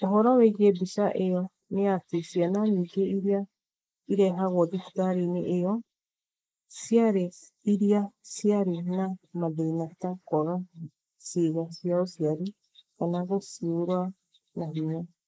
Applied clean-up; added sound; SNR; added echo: neural mask model Resemble Enhance denoiser.